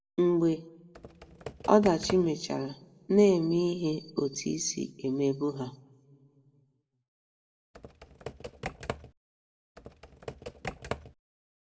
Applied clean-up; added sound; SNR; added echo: none; Computer keyboard; 11 dB; reverberation time 0.3 s.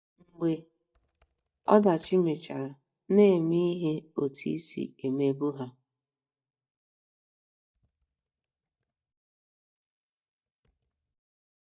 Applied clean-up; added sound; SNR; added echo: neural mask model DeepFilterNet 3.